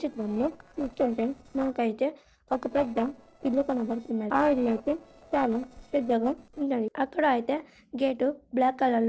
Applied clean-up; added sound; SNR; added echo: neural separator model SepFormer DNS4.